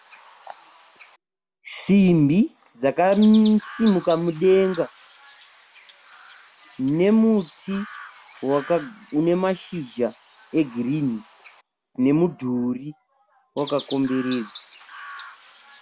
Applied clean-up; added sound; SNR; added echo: none; Chirp, tweet; 16 dB; none.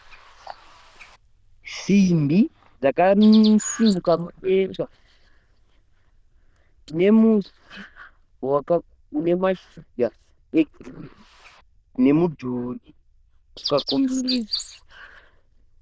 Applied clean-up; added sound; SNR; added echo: neural diffusion model UNIVERSE++.